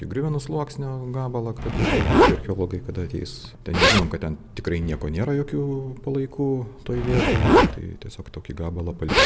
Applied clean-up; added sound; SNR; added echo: none; Zipper (clothing); -2 dB; none.